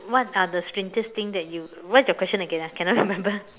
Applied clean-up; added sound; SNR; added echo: none; none; none; none.